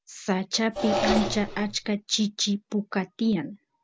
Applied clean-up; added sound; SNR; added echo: none; Engine; 6 dB; none.